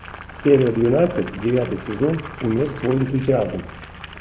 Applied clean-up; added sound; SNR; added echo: none; Boiling; 17 dB; none.